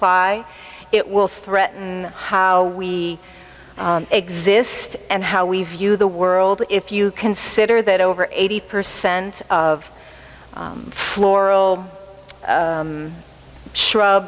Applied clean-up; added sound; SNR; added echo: none; none; none; none.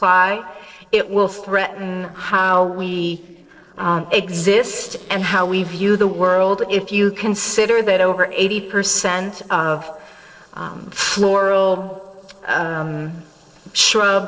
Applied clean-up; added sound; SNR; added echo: neural separator model SepFormer DNS4.